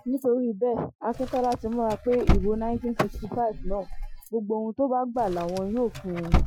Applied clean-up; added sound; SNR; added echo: classical method Wiener filter.